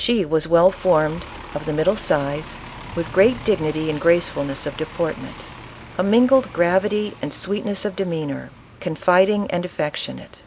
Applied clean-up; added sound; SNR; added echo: none; Bus; 17 dB; none.